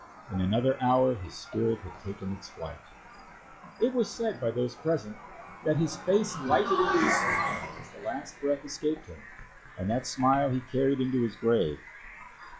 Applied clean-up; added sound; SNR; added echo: classical method log-MMSE.